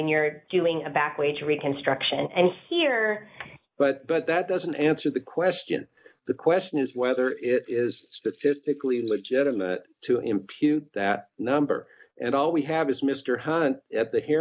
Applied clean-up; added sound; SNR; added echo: neural mask model Resemble Enhance denoiser.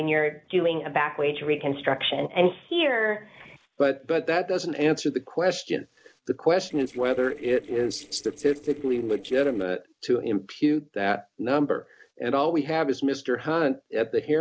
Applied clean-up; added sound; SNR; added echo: neural separator model SepFormer DNS4.